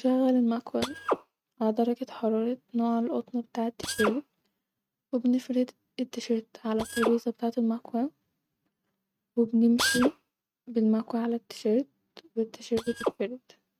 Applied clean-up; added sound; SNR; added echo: neural mask model RNNoise.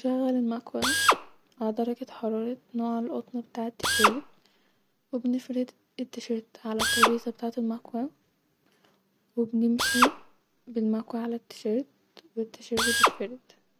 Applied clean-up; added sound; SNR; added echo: none; Drill; 0 dB; none.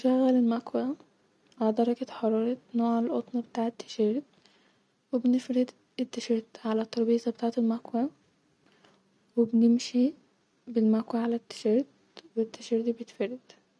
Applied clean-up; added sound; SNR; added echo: none; none; none; none.